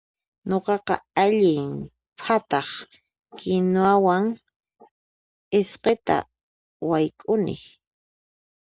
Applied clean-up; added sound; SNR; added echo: none; none; none; none.